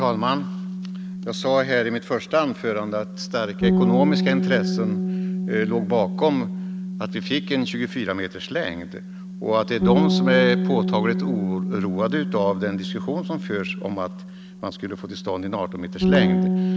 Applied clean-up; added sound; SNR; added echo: none; Bass guitar; 0 dB; none.